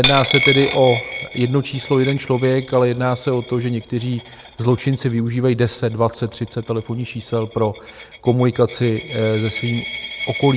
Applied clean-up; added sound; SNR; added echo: none; Coin (dropping); 9 dB; none.